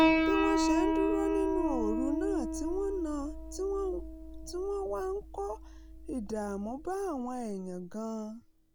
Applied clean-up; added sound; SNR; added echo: none; Piano; -2 dB; none.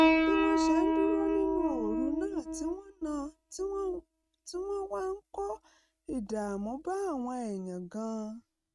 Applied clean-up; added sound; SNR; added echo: neural mask model RNNoise.